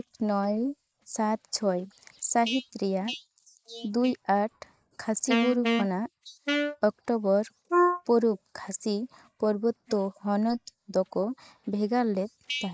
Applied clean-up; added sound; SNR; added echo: neural mask model Resemble Enhance denoiser.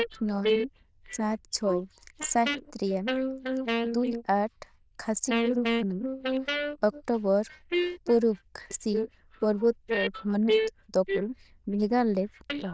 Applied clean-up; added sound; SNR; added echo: neural diffusion model UNIVERSE++.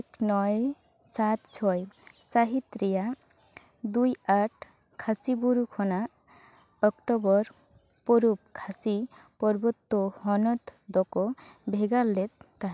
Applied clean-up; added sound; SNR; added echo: none; none; none; none.